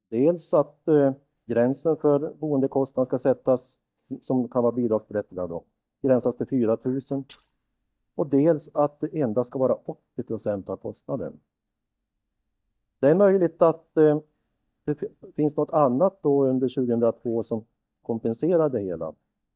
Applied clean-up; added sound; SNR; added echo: neural mask model DeepFilterNet 3.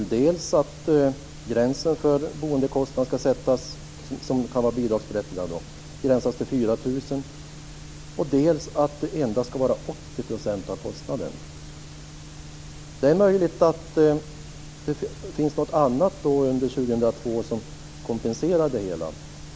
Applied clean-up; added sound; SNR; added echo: none; none; none; none.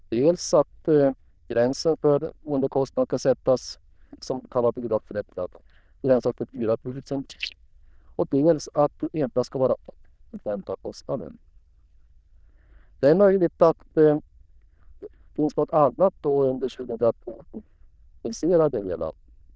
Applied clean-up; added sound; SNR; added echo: neural diffusion model UNIVERSE++.